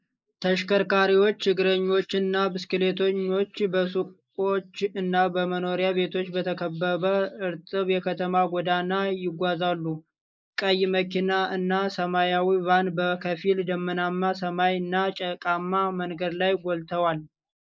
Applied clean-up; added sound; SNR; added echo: neural mask model Resemble Enhance denoiser.